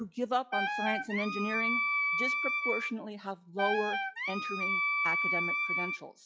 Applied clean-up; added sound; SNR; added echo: classical method log-MMSE.